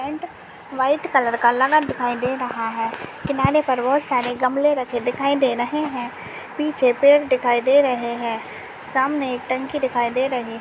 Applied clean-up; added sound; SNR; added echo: none; none; none; none.